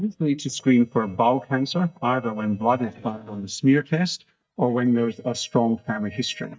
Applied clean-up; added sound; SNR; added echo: neural mask model DeepFilterNet 3.